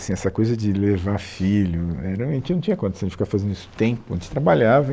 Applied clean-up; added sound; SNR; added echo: none; none; none; none.